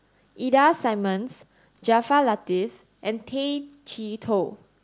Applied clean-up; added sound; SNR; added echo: none; none; none; none.